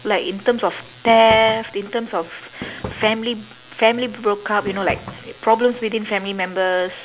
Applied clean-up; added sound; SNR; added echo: none; Fireworks; 16 dB; none.